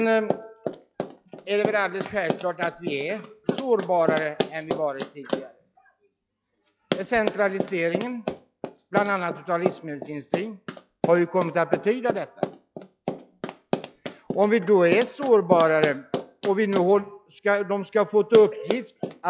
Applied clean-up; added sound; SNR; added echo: classical method log-MMSE.